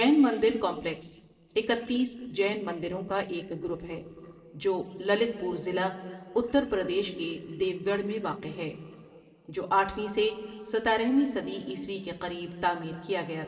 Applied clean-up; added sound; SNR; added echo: neural separator model SepFormer DNS4.